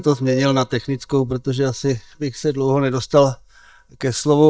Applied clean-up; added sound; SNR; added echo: neural mask model DeepFilterNet 3.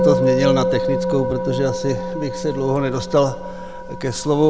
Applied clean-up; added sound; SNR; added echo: none; Musical instrument; 2 dB; none.